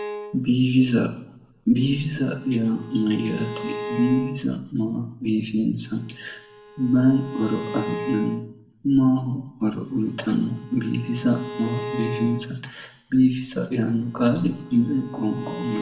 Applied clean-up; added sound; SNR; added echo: none; Bowed string instrument; 13 dB; reverberation time 0.6 s.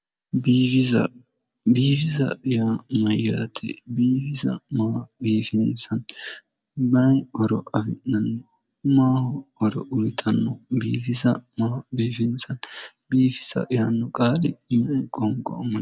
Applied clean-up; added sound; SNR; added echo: none; none; none; none.